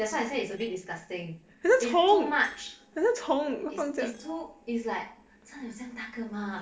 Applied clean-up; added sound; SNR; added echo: neural separator model SepFormer DNS4.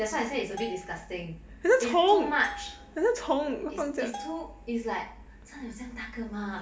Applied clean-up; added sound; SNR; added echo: none; Bell; 17 dB; reverberation time 1.2 s.